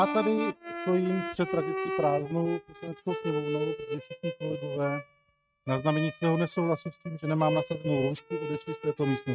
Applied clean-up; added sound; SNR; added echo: neural mask model RNNoise.